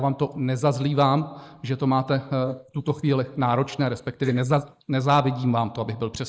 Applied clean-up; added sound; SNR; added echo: neural mask model Resemble Enhance denoiser.